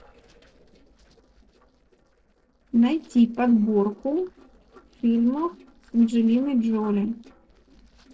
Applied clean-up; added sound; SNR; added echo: neural separator model SepFormer DNS4.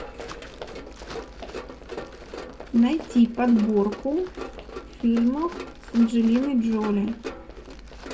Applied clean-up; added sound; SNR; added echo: none; Run; 14 dB; reverberation time 0.1 s.